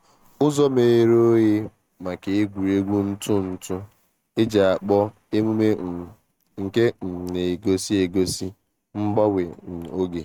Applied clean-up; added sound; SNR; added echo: neural mask model RNNoise.